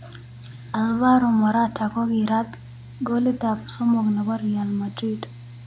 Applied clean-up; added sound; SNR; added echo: none; Mechanical fan; 17 dB; none.